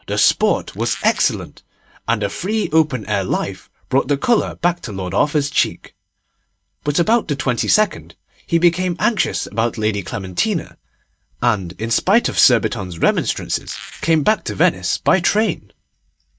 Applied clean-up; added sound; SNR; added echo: neural mask model DeepFilterNet 3.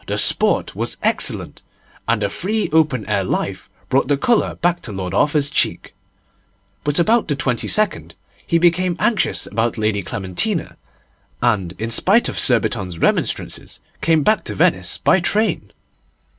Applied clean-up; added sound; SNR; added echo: none; none; none; none.